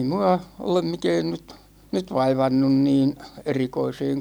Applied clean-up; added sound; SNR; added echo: none; none; none; none.